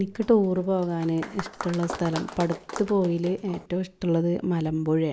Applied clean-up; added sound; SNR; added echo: none; Applause; 13 dB; none.